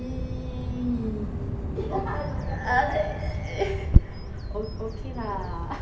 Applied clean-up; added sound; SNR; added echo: none; Bird vocalization, bird call, bird song; -4 dB; reverberation time 2.3 s.